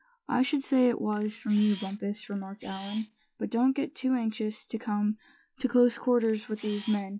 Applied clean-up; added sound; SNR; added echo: classical method log-MMSE.